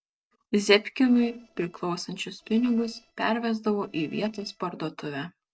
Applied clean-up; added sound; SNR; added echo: neural separator model SepFormer DNS4.